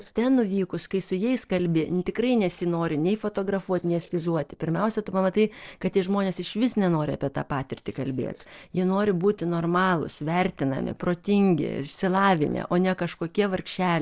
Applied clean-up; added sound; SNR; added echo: neural separator model SepFormer DNS4.